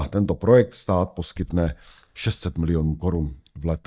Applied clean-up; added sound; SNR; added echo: neural mask model DeepFilterNet 3.